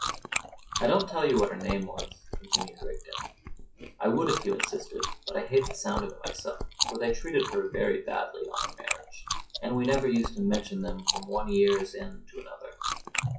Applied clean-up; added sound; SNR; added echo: classical method WPE with log-MMSE.